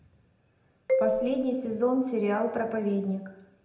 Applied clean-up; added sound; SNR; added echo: none; Marimba, xylophone; 3 dB; reverberation time 0.8 s.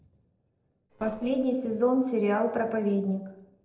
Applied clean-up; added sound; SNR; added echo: neural separator model SepFormer DNS4.